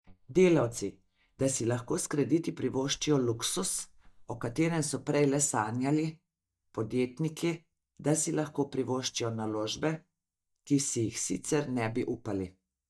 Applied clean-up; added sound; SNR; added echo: neural mask model DeepFilterNet 3.